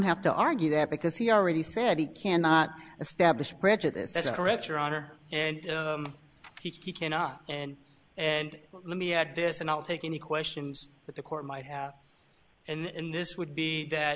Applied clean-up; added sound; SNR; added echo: none; none; none; none.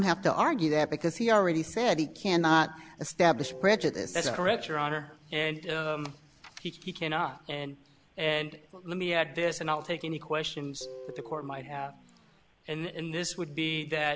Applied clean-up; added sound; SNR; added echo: none; Guitar; 17 dB; none.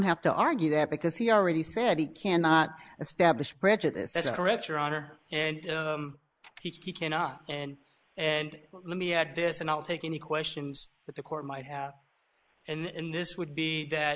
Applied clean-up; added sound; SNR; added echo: neural mask model Resemble Enhance denoiser.